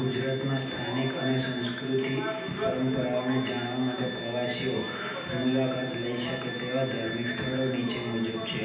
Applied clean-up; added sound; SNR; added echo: none; Bowed string instrument; 11 dB; reverberation time 0.9 s.